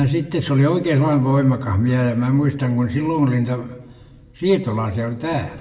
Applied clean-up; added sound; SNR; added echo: none; none; none; reverberation time 1.3 s.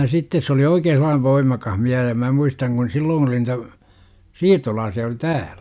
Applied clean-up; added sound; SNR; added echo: none; none; none; none.